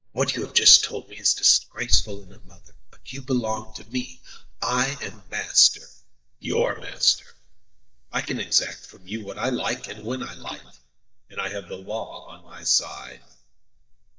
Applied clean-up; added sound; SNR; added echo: neural mask model DeepFilterNet 3.